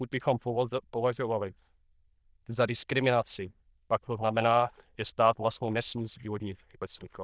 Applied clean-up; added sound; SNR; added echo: neural diffusion model UNIVERSE++.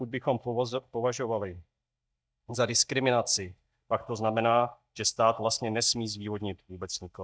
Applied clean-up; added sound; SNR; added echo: neural mask model DeepFilterNet 3.